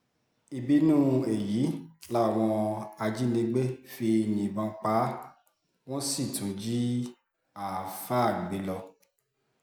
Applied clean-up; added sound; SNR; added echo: none; none; none; none.